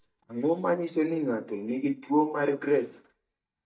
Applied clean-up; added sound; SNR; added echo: neural mask model DeepFilterNet 3.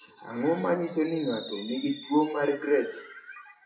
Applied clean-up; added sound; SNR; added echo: classical method WPE with log-MMSE.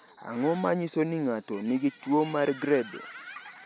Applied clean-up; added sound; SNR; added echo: none; none; none; none.